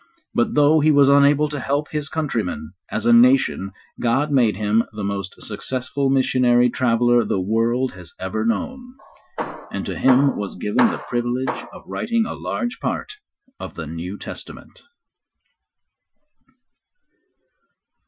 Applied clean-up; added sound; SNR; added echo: classical method Wiener filter.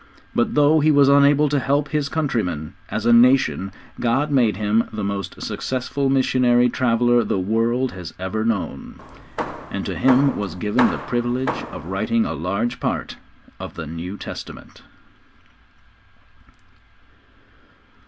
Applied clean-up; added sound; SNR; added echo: none; Hammer; 8 dB; none.